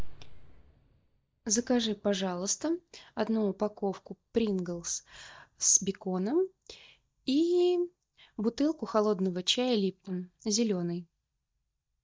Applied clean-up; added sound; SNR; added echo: neural mask model DeepFilterNet 3.